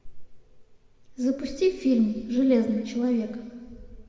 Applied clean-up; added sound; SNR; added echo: none; none; none; reverberation time 2.0 s.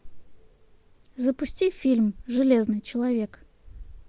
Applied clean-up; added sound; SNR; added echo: none; none; none; none.